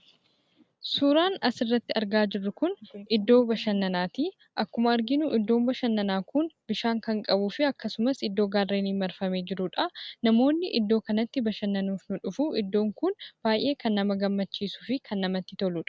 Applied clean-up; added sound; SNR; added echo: none; none; none; none.